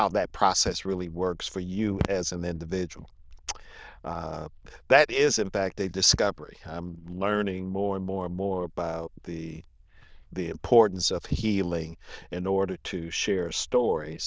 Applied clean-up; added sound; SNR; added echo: neural diffusion model UNIVERSE++.